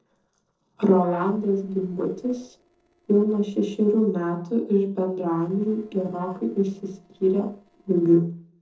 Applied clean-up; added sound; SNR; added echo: neural separator model SepFormer DNS4.